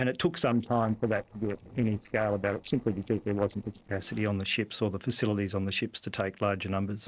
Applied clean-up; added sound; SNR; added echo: neural separator model SepFormer DNS4.